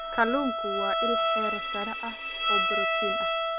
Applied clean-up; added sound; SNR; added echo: none; Bowed string instrument; -5 dB; none.